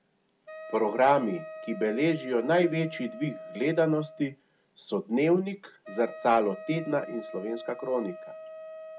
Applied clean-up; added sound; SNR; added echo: none; Wind instrument, woodwind instrument; 15 dB; none.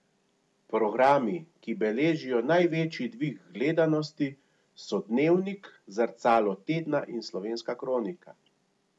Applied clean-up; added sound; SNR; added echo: none; none; none; none.